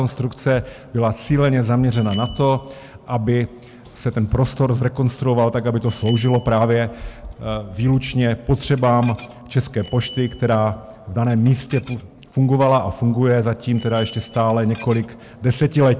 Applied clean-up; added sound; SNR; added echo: none; Dishes, pots, and pans / Glass + Bicycle bell; 19 dB; none.